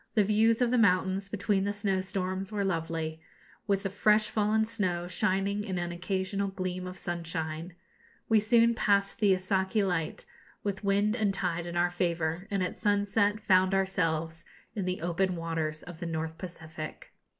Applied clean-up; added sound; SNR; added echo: neural mask model Resemble Enhance denoiser.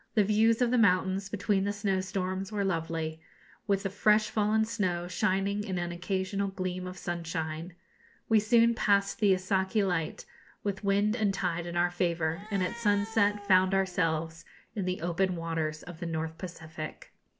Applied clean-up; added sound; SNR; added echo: none; Cat; 17 dB; none.